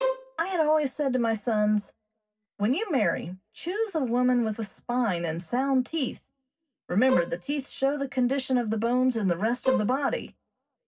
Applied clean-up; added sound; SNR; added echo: neural separator model SepFormer DNS4.